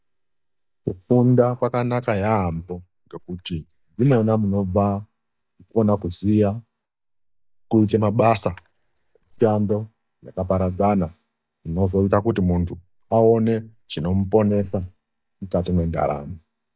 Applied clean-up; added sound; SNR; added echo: neural mask model DeepFilterNet 3.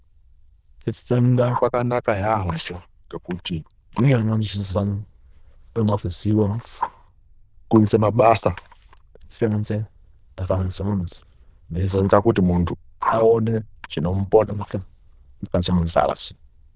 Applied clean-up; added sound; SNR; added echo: neural diffusion model UNIVERSE++.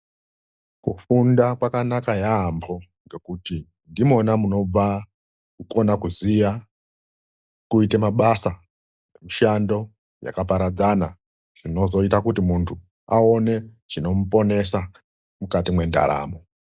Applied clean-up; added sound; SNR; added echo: none; none; none; none.